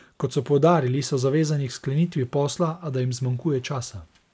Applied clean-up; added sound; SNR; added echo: none; none; none; none.